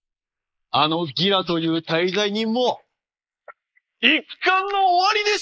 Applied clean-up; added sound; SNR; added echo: neural mask model Resemble Enhance denoiser.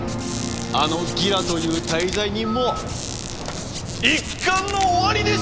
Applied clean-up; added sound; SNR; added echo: none; Squeak + Bird; 9 dB; none.